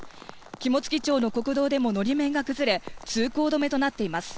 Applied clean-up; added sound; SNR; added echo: none; Gull, seagull / Fowl; 15 dB; none.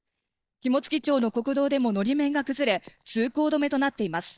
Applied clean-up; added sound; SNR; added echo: neural mask model DeepFilterNet 3.